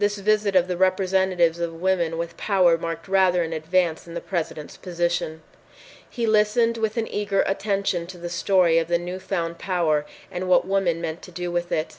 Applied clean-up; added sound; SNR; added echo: none; none; none; none.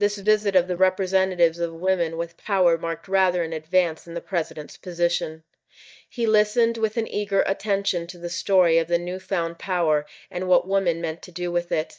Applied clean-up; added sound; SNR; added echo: neural mask model DeepFilterNet 3.